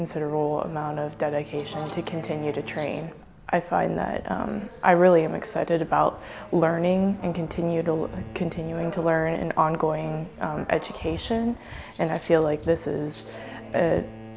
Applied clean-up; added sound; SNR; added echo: none; Cutlery, silverware + Bowed string instrument; 20 dB; none.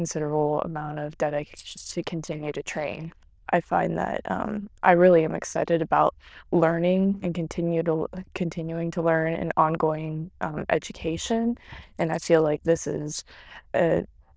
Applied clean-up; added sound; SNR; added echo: neural diffusion model UNIVERSE++.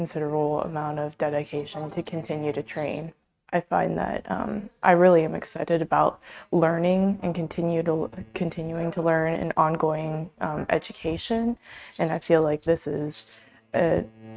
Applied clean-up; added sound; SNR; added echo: neural mask model RNNoise.